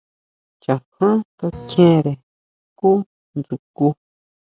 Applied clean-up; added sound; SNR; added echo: none; Printer; 14 dB; none.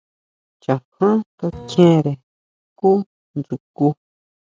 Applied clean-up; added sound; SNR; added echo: neural mask model RNNoise.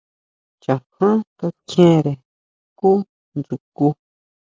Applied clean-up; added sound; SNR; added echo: neural mask model Resemble Enhance denoiser.